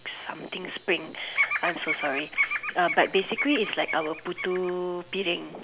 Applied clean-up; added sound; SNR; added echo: none; Bird vocalization, bird call, bird song; 3 dB; none.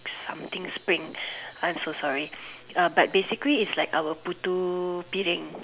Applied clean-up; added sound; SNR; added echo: none; none; none; none.